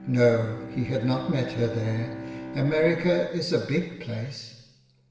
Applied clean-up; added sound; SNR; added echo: none; Bowed string instrument; 13 dB; reverberation time 1.0 s.